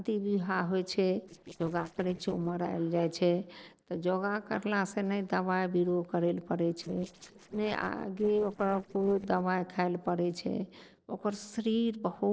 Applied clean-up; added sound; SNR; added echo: neural separator model SepFormer DNS4.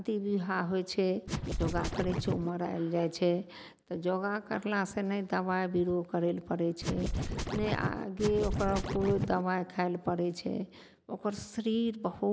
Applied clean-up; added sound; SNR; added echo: none; Scratching (performance technique); 2 dB; none.